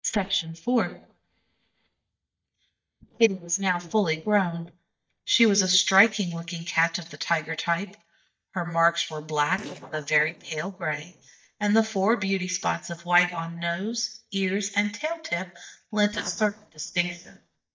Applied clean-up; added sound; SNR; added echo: neural mask model DeepFilterNet 3.